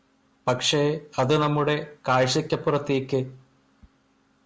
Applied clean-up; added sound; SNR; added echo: none; none; none; none.